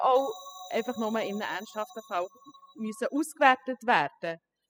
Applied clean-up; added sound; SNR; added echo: classical method spectral subtraction.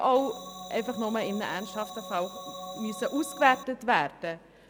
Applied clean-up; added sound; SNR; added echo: none; Organ; 12 dB; none.